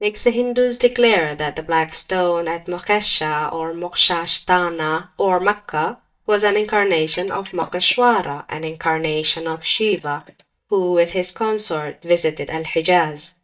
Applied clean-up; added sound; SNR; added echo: neural mask model DeepFilterNet 3.